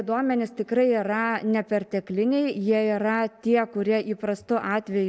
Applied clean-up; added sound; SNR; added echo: none; none; none; none.